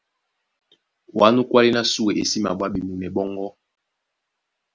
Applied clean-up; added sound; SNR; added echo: none; none; none; none.